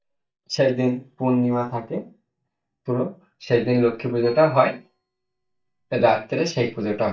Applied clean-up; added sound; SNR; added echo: neural mask model DeepFilterNet 3.